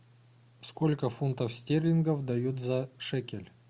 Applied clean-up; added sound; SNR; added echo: none; none; none; none.